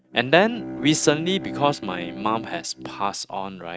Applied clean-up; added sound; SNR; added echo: neural mask model RNNoise.